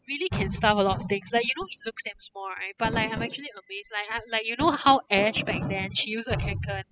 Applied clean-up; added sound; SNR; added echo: classical method spectral subtraction.